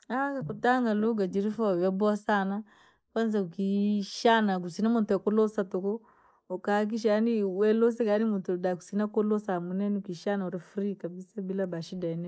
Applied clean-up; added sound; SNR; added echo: neural mask model Resemble Enhance denoiser.